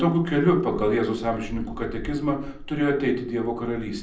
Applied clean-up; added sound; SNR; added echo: none; Wind; 14 dB; reverberation time 0.6 s.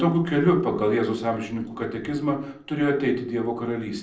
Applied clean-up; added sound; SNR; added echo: neural separator model SepFormer DNS4.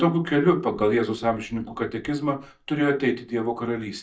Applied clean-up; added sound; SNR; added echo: neural mask model DeepFilterNet 3.